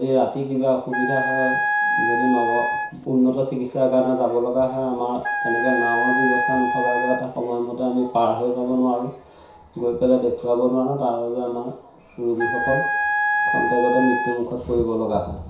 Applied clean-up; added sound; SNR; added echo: none; Wind instrument, woodwind instrument; 0 dB; reverberation time 0.6 s.